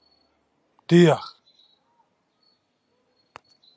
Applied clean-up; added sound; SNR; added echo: none; none; none; none.